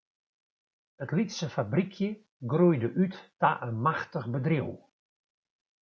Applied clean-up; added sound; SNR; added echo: none; none; none; none.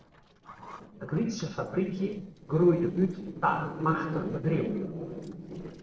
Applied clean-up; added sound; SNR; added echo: neural separator model SepFormer DNS4.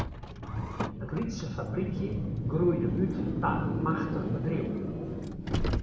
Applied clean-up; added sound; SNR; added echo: none; Car; -2 dB; reverberation time 0.8 s.